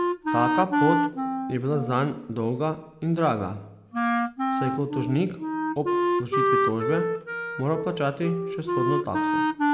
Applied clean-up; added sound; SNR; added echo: none; Wind instrument, woodwind instrument; -2 dB; none.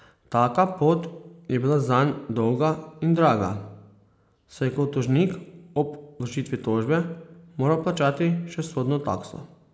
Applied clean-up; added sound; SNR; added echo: none; none; none; none.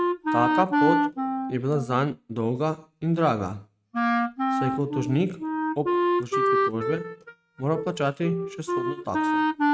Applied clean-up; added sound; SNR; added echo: neural mask model RNNoise.